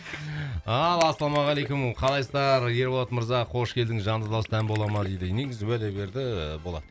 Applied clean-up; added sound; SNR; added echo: none; Gurgling; 19 dB; none.